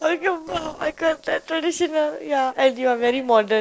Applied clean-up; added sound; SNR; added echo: neural separator model SepFormer DNS4.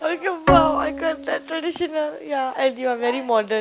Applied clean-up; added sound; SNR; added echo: none; Bowed string instrument; 4 dB; none.